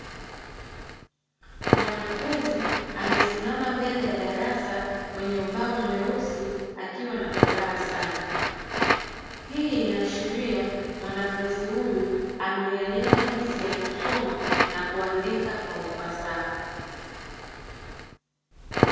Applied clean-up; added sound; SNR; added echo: none; Crackle; 1 dB; reverberation time 2.1 s.